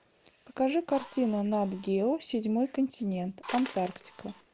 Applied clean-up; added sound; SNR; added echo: none; Drill + Coin (dropping); 17 dB; none.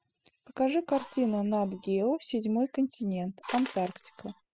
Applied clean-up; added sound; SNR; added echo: classical method spectral subtraction.